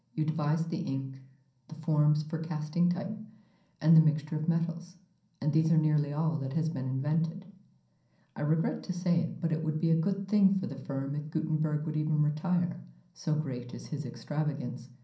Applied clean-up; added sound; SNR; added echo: none; none; none; reverberation time 0.6 s.